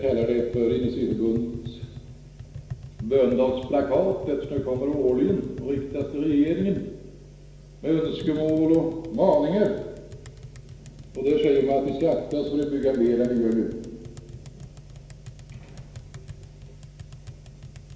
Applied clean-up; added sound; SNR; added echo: none; Tap; 16 dB; reverberation time 0.9 s.